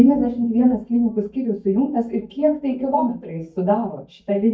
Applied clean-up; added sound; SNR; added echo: neural mask model DeepFilterNet 3.